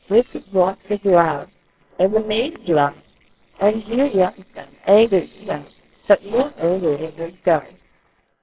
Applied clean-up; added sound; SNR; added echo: neural separator model SepFormer WHAMR!.